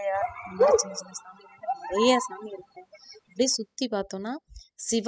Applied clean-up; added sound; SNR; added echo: classical method spectral subtraction.